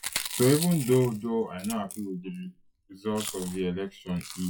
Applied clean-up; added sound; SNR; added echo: classical method log-MMSE.